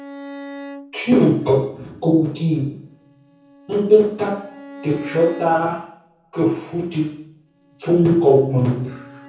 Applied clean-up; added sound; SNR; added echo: none; Bowed string instrument; 20 dB; reverberation time 0.6 s.